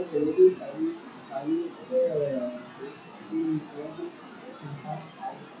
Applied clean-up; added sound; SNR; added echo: classical method WPE with log-MMSE.